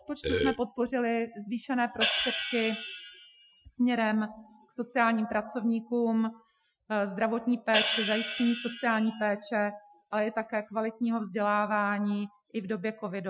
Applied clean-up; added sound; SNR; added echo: classical method Wiener filter.